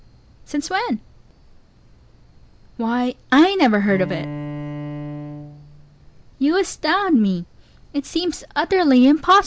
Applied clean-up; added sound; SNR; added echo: none; Bowed string instrument; 11 dB; none.